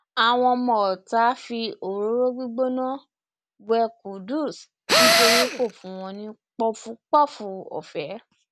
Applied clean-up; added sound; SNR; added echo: none; Tools; -5 dB; none.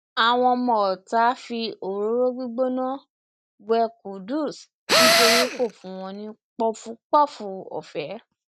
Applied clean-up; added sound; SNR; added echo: neural mask model DeepFilterNet 3.